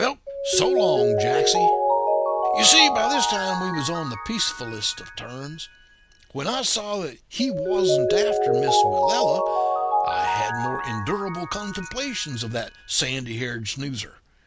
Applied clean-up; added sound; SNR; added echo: none; Mallet percussion; -3 dB; none.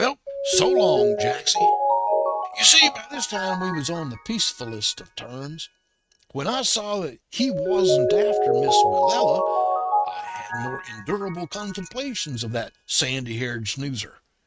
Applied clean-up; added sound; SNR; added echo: neural mask model RNNoise.